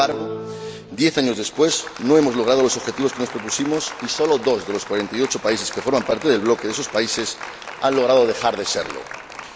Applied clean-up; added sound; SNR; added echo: none; Applause; 13 dB; none.